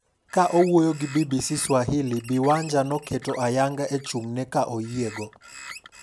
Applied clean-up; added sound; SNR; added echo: none; Bird; 19 dB; none.